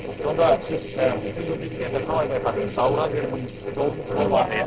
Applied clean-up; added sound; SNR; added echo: neural separator model SepFormer DNS4.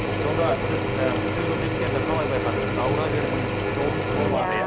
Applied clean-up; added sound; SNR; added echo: none; Drill / Mechanisms; -3 dB; none.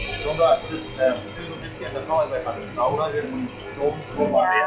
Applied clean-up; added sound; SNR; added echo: classical method log-MMSE.